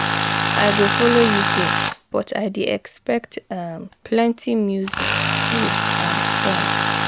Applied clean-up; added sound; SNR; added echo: none; Tools; -1 dB; none.